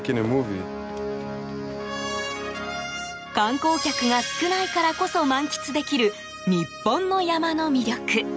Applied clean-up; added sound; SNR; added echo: none; none; none; none.